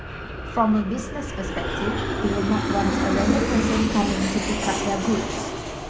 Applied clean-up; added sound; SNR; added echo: none; Aircraft; 0 dB; reverberation time 1.1 s.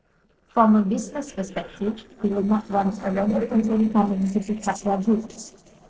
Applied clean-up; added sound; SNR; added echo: neural separator model SepFormer DNS4.